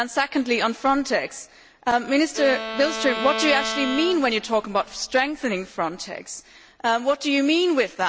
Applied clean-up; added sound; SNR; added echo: none; Bowed string instrument; 8 dB; none.